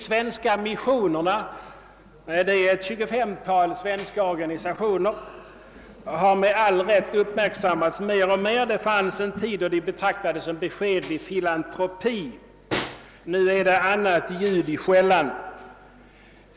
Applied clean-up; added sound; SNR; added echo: none; Tambourine + Snare drum; 16 dB; none.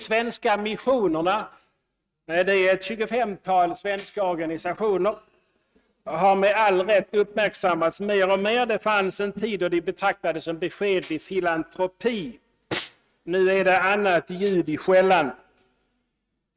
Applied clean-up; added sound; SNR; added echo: neural mask model RNNoise.